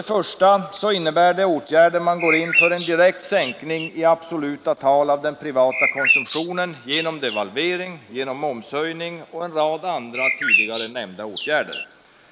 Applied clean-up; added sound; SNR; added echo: neural mask model Resemble Enhance denoiser.